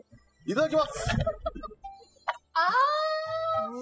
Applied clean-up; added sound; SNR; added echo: classical method spectral subtraction.